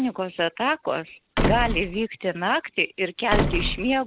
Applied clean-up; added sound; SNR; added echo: none; Slam; 3 dB; none.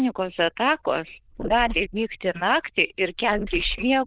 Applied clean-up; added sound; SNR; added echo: neural diffusion model UNIVERSE++.